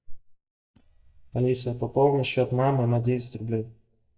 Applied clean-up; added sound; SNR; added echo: neural mask model DeepFilterNet 3.